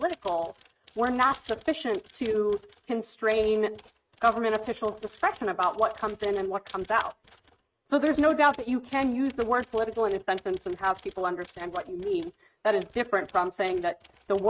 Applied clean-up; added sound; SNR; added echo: neural mask model RNNoise.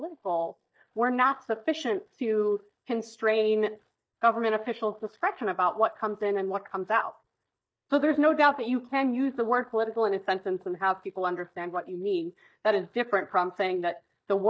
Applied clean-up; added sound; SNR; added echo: neural mask model DeepFilterNet 3.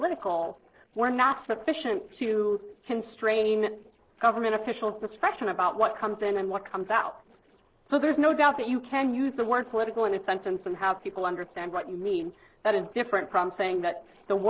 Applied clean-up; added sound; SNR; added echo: neural separator model SepFormer DNS4.